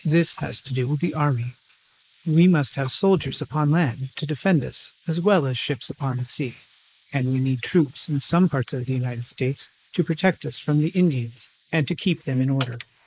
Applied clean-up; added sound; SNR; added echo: neural mask model Resemble Enhance denoiser.